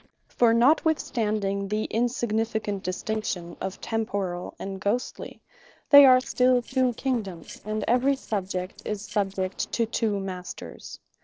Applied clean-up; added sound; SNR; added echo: neural separator model SepFormer DNS4.